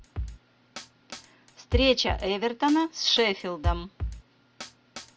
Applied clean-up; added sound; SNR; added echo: none; Drum kit; 6 dB; none.